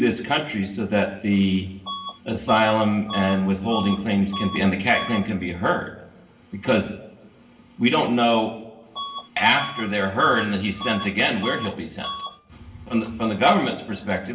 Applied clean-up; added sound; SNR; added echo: none; Bus / Alarm; 14 dB; reverberation time 0.8 s.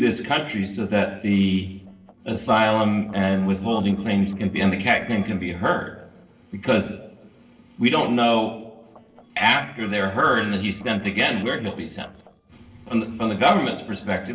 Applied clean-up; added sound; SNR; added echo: neural separator model SepFormer DNS4.